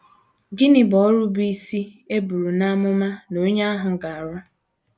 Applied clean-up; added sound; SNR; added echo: none; none; none; none.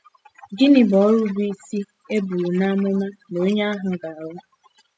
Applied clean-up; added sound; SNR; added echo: classical method spectral subtraction.